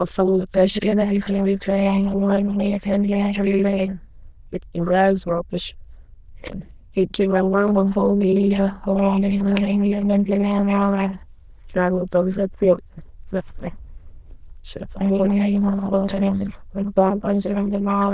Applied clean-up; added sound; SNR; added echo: neural diffusion model UNIVERSE++.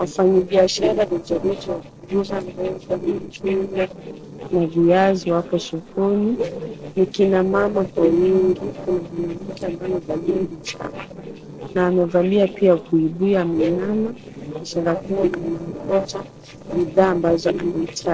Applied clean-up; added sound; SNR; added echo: neural separator model SepFormer DNS4.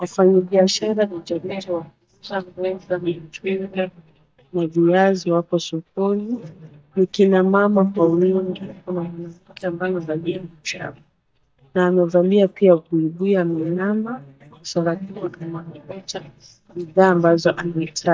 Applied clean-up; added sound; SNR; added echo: neural mask model DeepFilterNet 3.